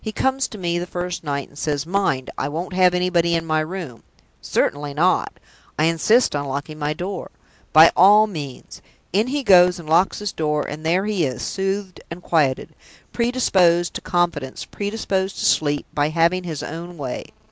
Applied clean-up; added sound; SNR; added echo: none; none; none; none.